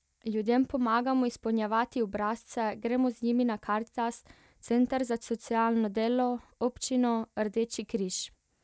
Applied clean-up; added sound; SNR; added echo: none; none; none; none.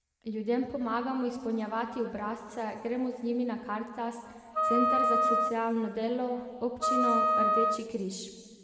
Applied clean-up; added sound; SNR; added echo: none; Wind instrument, woodwind instrument; -3 dB; reverberation time 1.9 s.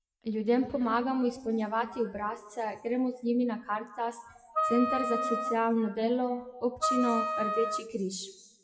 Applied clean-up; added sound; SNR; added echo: classical method WPE with log-MMSE.